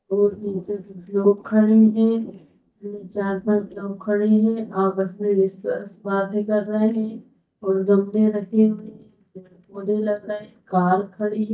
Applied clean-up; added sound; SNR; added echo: neural mask model DeepFilterNet 3.